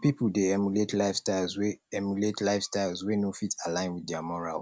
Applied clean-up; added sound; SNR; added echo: none; none; none; none.